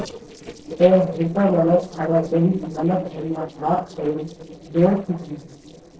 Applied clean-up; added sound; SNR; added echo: neural separator model SepFormer DNS4.